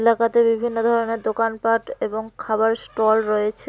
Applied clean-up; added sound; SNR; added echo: none; none; none; none.